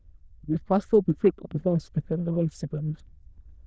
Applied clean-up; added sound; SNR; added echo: neural diffusion model UNIVERSE++.